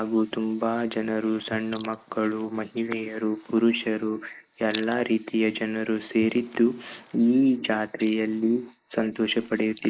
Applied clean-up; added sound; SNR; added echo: neural mask model Resemble Enhance denoiser.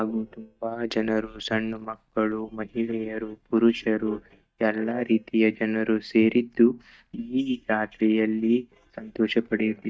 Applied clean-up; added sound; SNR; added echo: neural mask model DeepFilterNet 3.